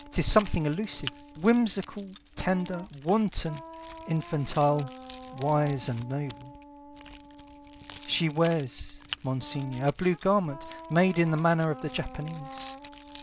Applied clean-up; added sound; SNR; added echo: none; Wind instrument, woodwind instrument + Keys jangling; 13 dB; none.